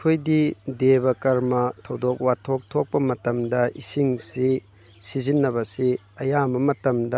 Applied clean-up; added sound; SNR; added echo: none; none; none; none.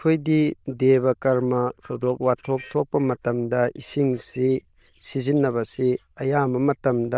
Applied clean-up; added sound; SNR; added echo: neural diffusion model UNIVERSE++.